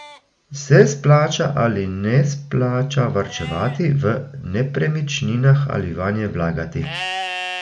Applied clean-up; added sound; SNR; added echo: none; Livestock, farm animals, working animals; 16 dB; none.